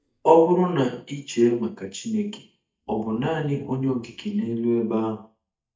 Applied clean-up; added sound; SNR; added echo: neural mask model DeepFilterNet 3.